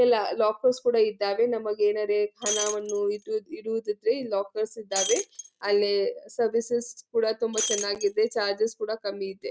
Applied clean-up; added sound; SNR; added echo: none; Shatter; 6 dB; none.